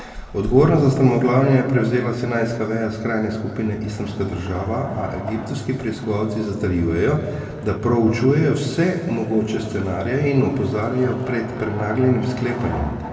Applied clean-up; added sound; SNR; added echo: none; Wood; 18 dB; reverberation time 1.7 s.